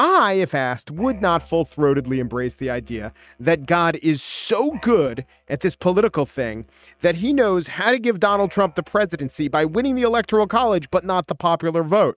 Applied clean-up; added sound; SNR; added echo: neural mask model RNNoise.